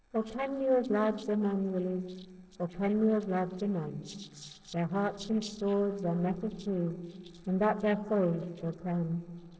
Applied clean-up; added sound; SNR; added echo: neural separator model SepFormer DNS4.